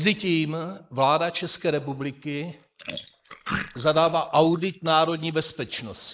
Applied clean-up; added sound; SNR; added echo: neural mask model Resemble Enhance denoiser.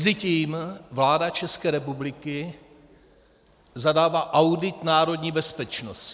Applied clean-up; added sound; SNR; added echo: none; none; none; none.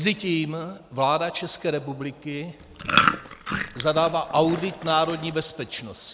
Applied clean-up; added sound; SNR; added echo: none; Chewing, mastication; 2 dB; none.